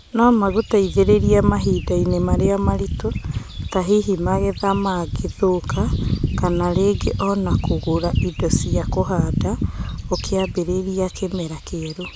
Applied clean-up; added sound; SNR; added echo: none; none; none; none.